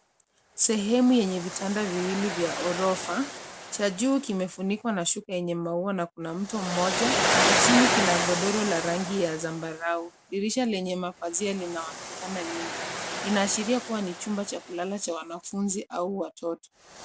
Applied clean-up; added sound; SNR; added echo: none; Waves, surf; 3 dB; none.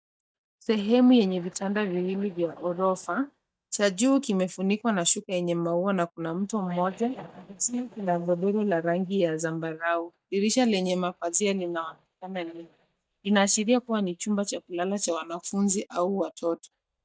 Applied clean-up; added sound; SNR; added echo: neural mask model DeepFilterNet 3.